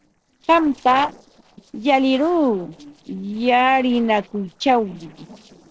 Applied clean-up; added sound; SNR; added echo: neural separator model SepFormer DNS4.